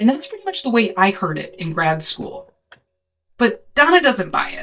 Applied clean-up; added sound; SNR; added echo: neural mask model DeepFilterNet 3.